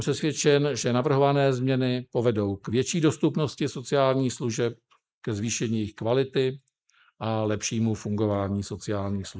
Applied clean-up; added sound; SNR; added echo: neural mask model Resemble Enhance denoiser.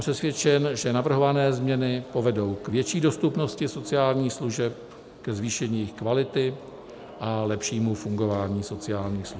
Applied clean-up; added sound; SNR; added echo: none; Siren; 15 dB; none.